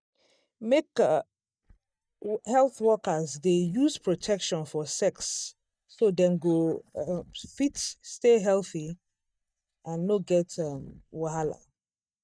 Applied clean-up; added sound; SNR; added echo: neural mask model DeepFilterNet 3.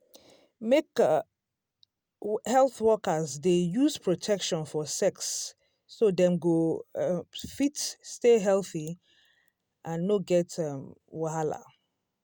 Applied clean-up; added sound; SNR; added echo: none; none; none; none.